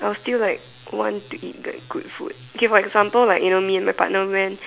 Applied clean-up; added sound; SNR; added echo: none; none; none; none.